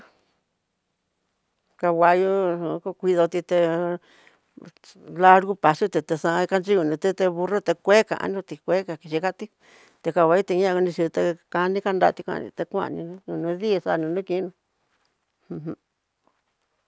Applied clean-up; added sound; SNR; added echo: none; none; none; none.